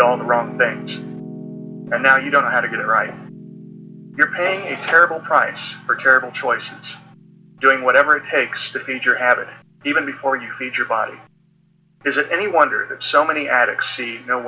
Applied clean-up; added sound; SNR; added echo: none; Piano; 18 dB; none.